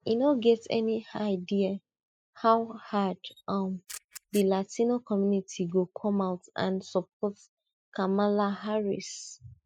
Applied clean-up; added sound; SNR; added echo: classical method spectral subtraction.